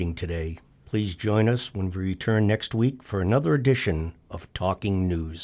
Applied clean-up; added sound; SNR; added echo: none; none; none; none.